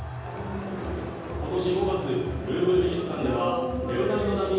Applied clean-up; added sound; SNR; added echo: none; Crowd; 17 dB; reverberation time 1.3 s.